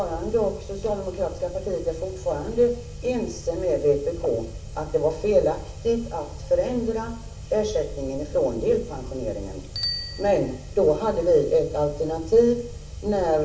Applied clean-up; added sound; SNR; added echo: none; Bicycle bell; 20 dB; reverberation time 0.3 s.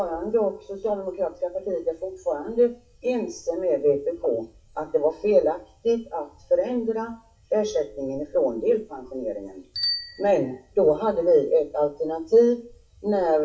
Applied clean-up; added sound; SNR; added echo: classical method WPE with log-MMSE.